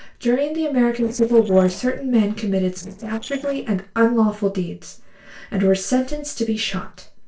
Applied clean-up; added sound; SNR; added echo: neural separator model SepFormer DNS4.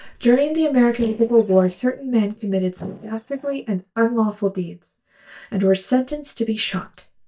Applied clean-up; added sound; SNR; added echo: neural mask model DeepFilterNet 3.